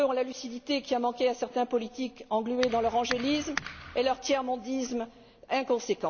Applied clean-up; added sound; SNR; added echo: none; none; none; none.